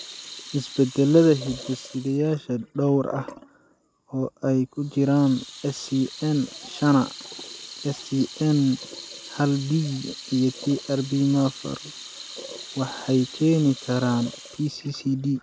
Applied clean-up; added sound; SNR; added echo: none; Sink (filling or washing) / Water tap, faucet; 16 dB; none.